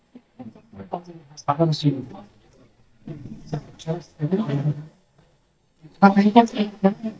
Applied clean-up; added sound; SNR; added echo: neural mask model DeepFilterNet 3.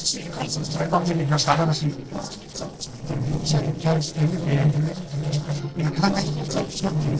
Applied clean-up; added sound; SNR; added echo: neural separator model SepFormer DNS4.